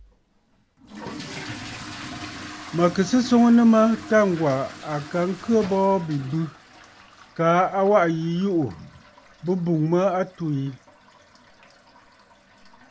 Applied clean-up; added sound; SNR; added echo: none; Fill (with liquid) / Toilet flush; 17 dB; none.